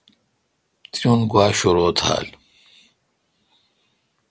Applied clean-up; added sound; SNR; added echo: none; none; none; none.